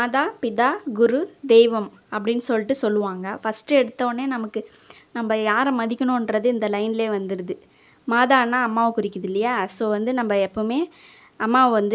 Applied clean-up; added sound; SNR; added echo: none; none; none; none.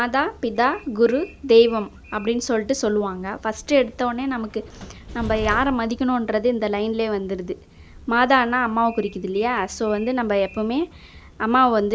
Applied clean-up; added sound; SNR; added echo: none; Train; 19 dB; none.